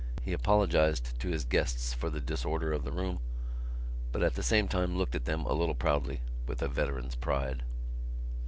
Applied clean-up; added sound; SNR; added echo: none; none; none; none.